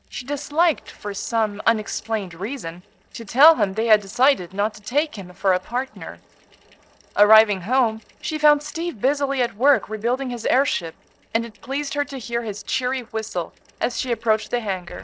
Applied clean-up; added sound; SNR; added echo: neural separator model SepFormer DNS4.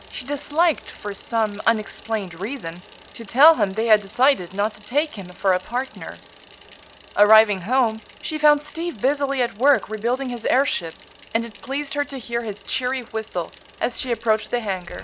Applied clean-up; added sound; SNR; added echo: none; Bicycle; 17 dB; none.